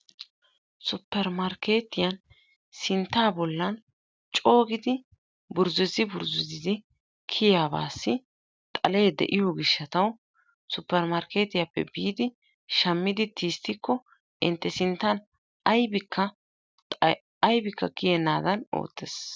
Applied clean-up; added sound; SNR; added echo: none; none; none; none.